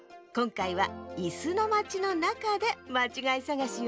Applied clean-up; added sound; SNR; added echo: none; none; none; none.